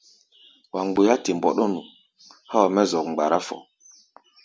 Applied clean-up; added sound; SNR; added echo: none; none; none; none.